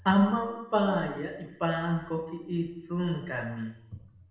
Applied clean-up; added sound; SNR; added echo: none; none; none; reverberation time 0.8 s.